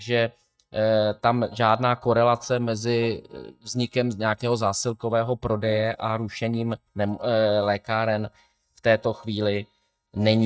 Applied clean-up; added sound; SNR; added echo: neural mask model DeepFilterNet 3.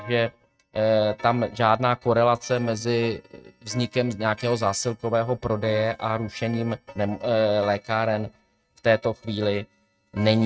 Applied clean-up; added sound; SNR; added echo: neural mask model RNNoise.